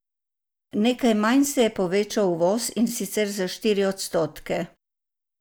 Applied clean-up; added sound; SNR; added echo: none; none; none; none.